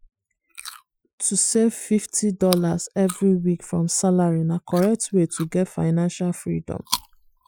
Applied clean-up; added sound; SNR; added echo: classical method Wiener filter.